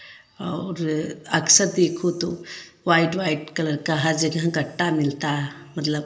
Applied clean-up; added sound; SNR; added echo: none; none; none; reverberation time 2.4 s.